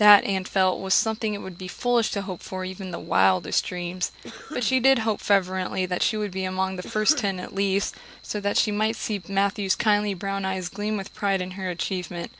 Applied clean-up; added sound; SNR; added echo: none; Cough; 16 dB; none.